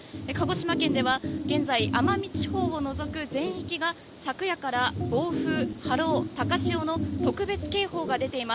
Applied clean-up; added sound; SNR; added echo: none; Organ; 1 dB; none.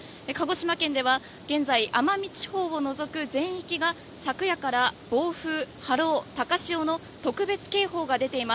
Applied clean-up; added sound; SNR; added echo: none; none; none; none.